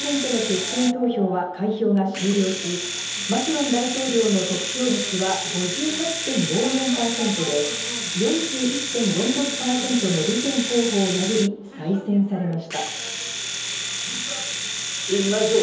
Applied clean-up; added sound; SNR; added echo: none; Domestic sounds, home sounds; 5 dB; reverberation time 0.8 s.